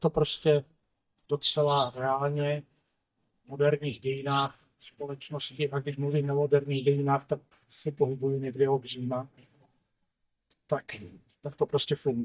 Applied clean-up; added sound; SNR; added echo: neural mask model DeepFilterNet 3.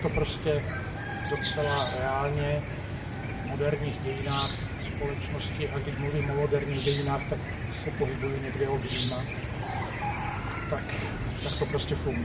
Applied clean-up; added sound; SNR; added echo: none; Cricket / Chicken, rooster; 1 dB; reverberation time 0.9 s.